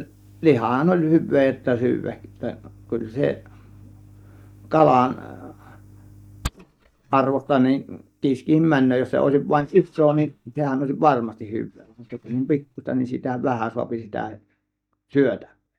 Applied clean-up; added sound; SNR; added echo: neural mask model DeepFilterNet 3.